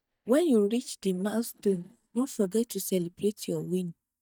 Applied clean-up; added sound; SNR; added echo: neural mask model DeepFilterNet 3.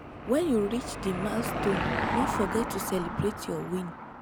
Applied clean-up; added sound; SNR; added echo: none; Car passing by / Engine; 2 dB; none.